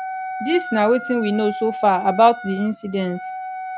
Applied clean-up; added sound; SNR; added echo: none; Wind instrument, woodwind instrument; 10 dB; none.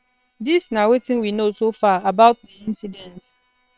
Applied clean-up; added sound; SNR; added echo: neural separator model SepFormer WHAM!.